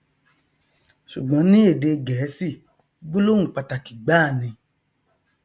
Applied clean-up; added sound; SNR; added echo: none; none; none; none.